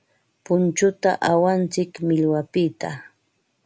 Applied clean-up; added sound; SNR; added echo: none; none; none; none.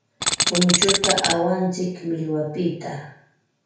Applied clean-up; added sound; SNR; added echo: none; Tools; -4 dB; reverberation time 0.5 s.